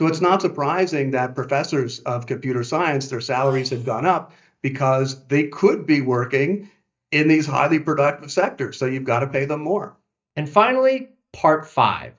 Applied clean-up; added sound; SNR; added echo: neural mask model DeepFilterNet 3.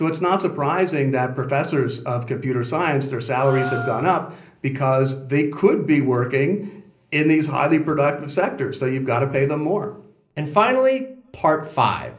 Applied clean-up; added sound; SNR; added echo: none; Gasp; 14 dB; reverberation time 0.5 s.